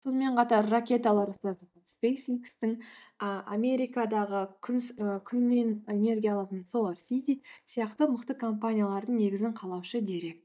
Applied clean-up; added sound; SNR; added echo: neural mask model DeepFilterNet 3.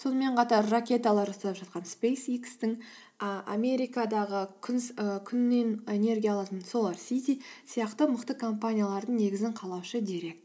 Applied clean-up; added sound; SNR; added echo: none; none; none; none.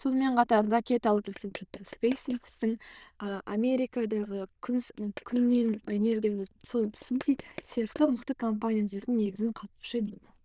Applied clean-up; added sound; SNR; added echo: neural diffusion model UNIVERSE++.